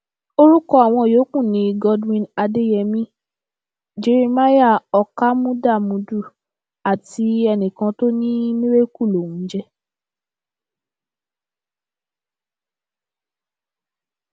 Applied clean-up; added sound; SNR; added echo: none; none; none; none.